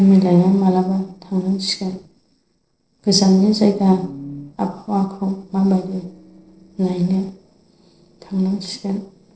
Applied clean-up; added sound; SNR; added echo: neural separator model SepFormer DNS4.